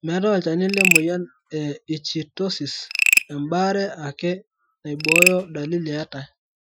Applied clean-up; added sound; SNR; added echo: classical method Wiener filter.